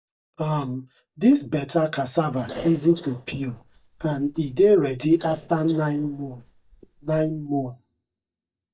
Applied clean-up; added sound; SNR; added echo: neural mask model DeepFilterNet 3.